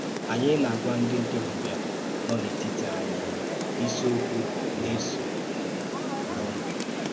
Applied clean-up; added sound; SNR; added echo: none; Rain; -1 dB; none.